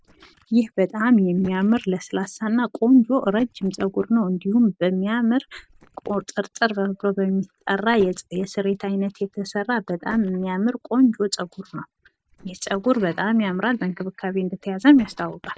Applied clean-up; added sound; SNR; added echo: neural separator model SepFormer DNS4.